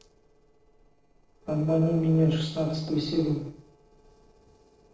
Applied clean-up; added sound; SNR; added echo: neural separator model SepFormer DNS4.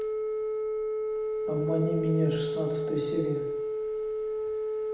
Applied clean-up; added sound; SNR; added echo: none; Telephone; -2 dB; reverberation time 0.8 s.